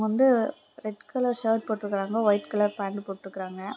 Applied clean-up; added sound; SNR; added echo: none; none; none; none.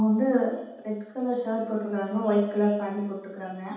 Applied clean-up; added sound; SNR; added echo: none; none; none; reverberation time 0.8 s.